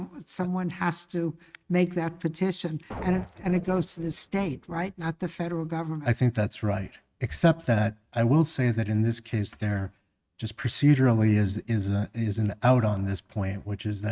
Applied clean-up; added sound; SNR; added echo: neural mask model RNNoise.